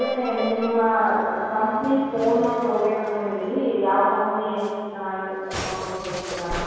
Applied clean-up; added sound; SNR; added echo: none; Musical instrument; 13 dB; reverberation time 2.2 s.